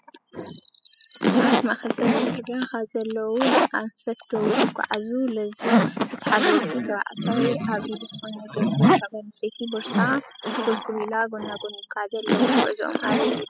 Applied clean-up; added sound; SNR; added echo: classical method spectral subtraction.